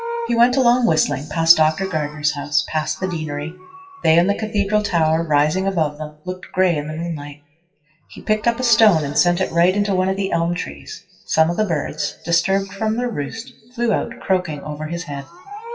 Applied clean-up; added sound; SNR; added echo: classical method WPE with log-MMSE.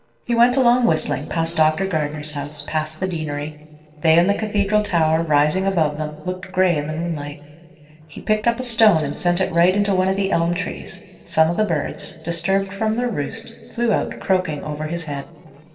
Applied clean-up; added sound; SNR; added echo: neural separator model SepFormer DNS4.